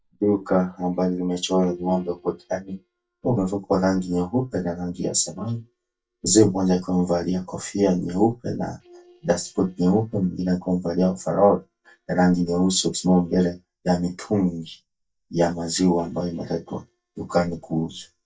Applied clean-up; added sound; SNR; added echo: neural mask model DeepFilterNet 3.